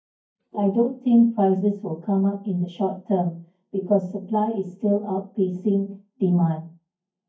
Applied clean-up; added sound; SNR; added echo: neural mask model DeepFilterNet 3.